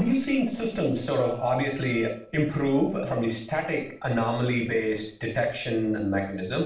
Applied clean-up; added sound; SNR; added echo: neural separator model SepFormer DNS4.